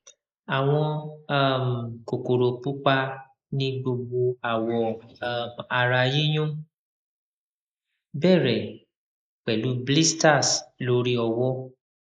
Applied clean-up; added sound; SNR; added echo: neural mask model Resemble Enhance denoiser.